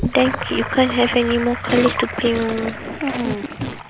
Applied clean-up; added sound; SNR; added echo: none; Sink (filling or washing) / Gurgling + Fart; 7 dB; none.